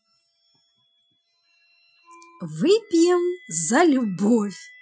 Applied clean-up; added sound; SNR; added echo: classical method Wiener filter.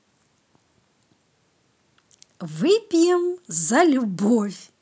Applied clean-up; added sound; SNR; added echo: none; none; none; none.